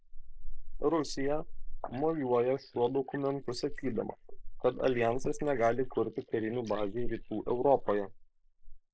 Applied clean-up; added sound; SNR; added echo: neural mask model Resemble Enhance denoiser.